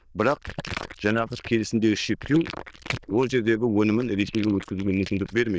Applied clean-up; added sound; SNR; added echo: neural diffusion model UNIVERSE++.